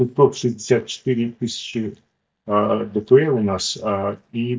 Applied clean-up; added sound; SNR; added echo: neural mask model DeepFilterNet 3.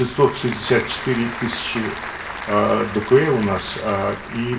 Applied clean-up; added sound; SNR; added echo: none; Applause / Crowd; 10 dB; reverberation time 0.2 s.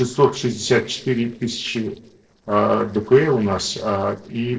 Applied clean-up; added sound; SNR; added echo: neural separator model SepFormer DNS4.